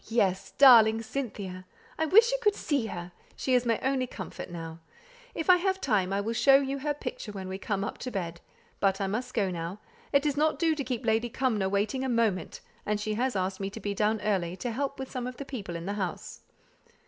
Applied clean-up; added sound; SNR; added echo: none; none; none; none.